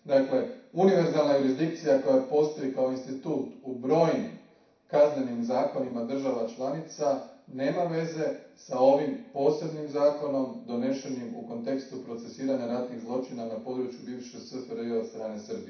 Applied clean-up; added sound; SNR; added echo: none; none; none; reverberation time 0.6 s.